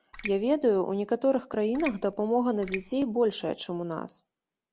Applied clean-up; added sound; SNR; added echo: none; Raindrop; 14 dB; none.